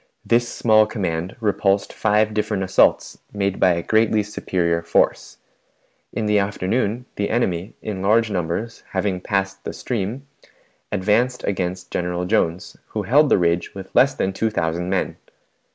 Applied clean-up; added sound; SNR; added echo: none; none; none; none.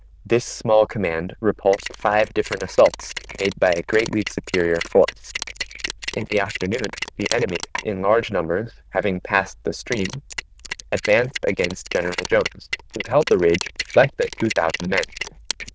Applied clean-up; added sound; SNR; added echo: neural diffusion model UNIVERSE++.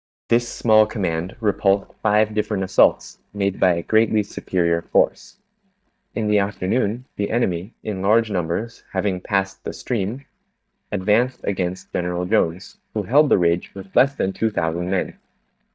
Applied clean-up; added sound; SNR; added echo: neural mask model DeepFilterNet 3.